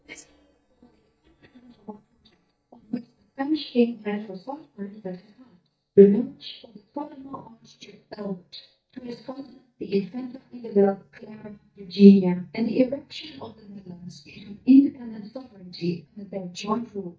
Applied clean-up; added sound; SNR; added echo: neural mask model DeepFilterNet 3.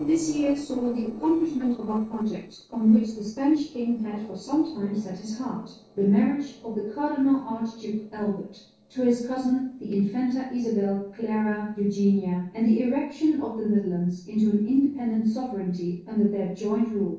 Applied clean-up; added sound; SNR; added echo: neural separator model SepFormer DNS4.